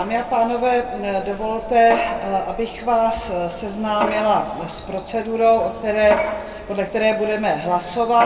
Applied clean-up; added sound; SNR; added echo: none; Mechanisms; 11 dB; reverberation time 1.7 s.